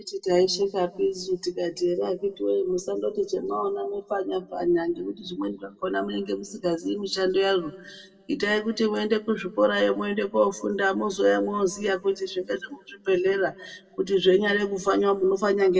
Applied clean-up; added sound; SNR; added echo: none; none; none; reverberation time 0.6 s.